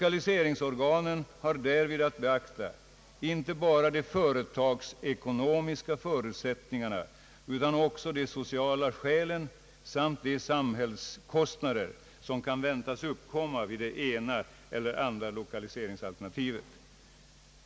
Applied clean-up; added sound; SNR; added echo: none; none; none; none.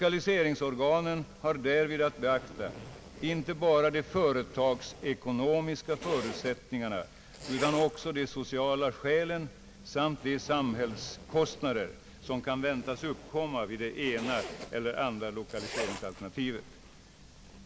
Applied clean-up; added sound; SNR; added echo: none; Zipper (clothing); 15 dB; none.